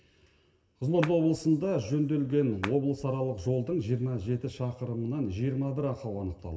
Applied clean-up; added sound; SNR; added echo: none; Clapping; 10 dB; reverberation time 1.9 s.